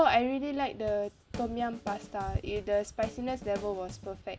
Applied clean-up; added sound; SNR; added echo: none; Drum kit; 14 dB; none.